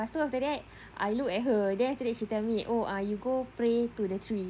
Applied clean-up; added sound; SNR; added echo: none; none; none; none.